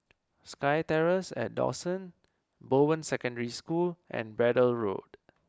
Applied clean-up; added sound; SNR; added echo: none; none; none; none.